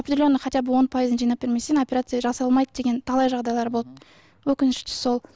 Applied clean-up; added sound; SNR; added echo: neural mask model Resemble Enhance denoiser.